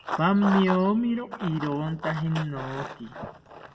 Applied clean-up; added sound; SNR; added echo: none; Run; 10 dB; reverberation time 1.7 s.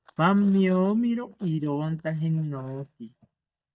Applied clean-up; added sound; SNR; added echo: neural mask model DeepFilterNet 3.